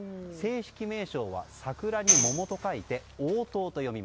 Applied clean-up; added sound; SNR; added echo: none; Tambourine; -4 dB; none.